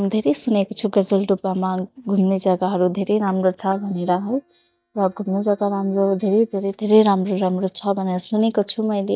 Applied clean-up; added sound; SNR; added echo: neural mask model DeepFilterNet 3.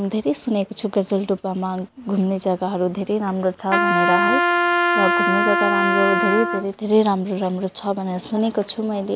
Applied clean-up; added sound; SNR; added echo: none; Trumpet; -3 dB; none.